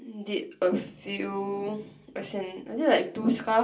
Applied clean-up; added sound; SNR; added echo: none; none; none; reverberation time 0.3 s.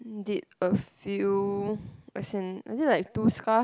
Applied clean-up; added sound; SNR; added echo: none; none; none; none.